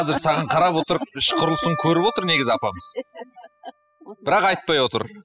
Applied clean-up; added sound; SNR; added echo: classical method spectral subtraction.